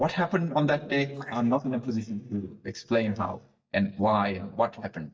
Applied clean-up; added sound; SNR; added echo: neural mask model DeepFilterNet 3.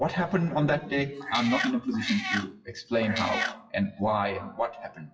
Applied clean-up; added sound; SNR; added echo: classical method WPE with log-MMSE.